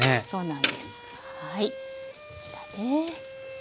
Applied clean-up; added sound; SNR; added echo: none; Bowed string instrument; 13 dB; none.